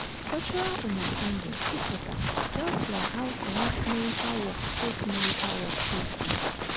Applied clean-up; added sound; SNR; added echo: none; Walk, footsteps; -2 dB; none.